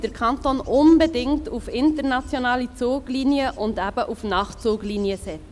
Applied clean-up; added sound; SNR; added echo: none; Wind / Bird / Insect; 17 dB; none.